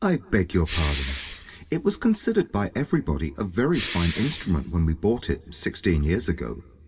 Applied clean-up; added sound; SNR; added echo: none; Respiratory sounds; 11 dB; reverberation time 1.5 s.